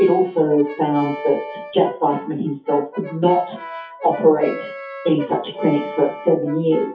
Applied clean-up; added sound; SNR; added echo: classical method WPE with log-MMSE.